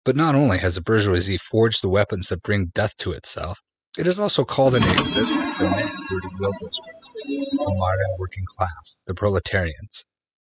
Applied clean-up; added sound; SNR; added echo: classical method spectral subtraction.